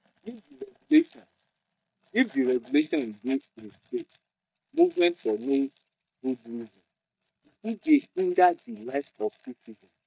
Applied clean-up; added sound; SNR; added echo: neural mask model DeepFilterNet 3.